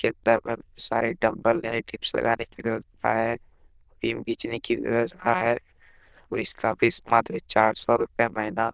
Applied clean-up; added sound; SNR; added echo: neural diffusion model UNIVERSE++.